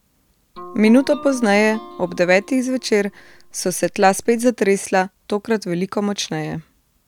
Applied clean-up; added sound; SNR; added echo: none; Guitar; 18 dB; none.